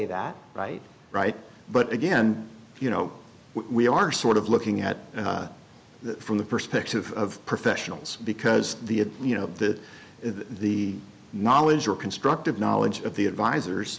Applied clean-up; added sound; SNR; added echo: none; none; none; none.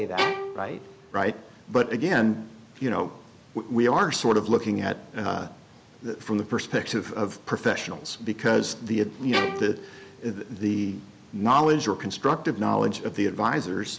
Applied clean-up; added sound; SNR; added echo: none; Bowed string instrument; 6 dB; none.